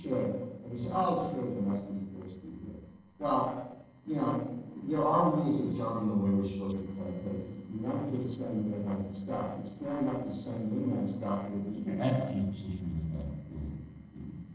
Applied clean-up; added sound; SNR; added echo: neural separator model SepFormer DNS4.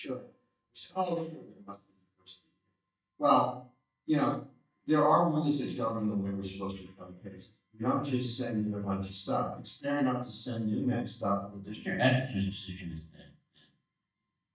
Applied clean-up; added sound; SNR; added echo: neural mask model DeepFilterNet 3.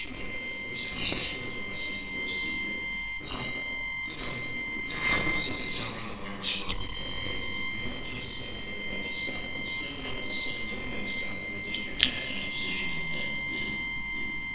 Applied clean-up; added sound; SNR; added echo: neural separator model SepFormer WHAMR!.